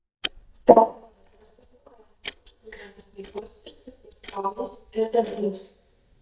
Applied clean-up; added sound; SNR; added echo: neural mask model DeepFilterNet 3.